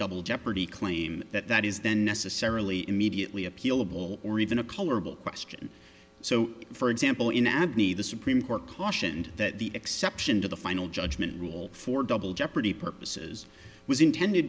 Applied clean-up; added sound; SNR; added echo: none; none; none; none.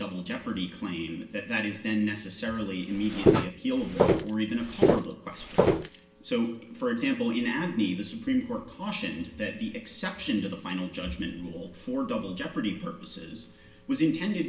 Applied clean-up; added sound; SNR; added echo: none; Walk, footsteps; -5 dB; reverberation time 0.8 s.